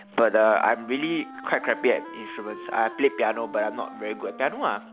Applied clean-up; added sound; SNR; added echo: none; Wind instrument, woodwind instrument; 16 dB; none.